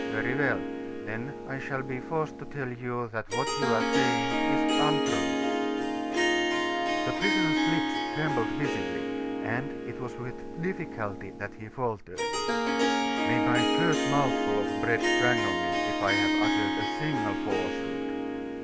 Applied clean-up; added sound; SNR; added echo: none; Harp; -5 dB; none.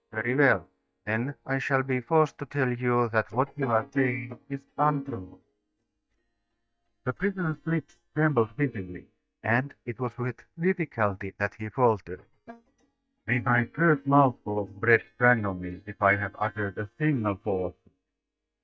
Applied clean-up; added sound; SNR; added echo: neural mask model DeepFilterNet 3.